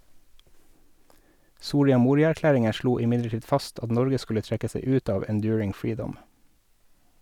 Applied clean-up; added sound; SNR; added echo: none; none; none; none.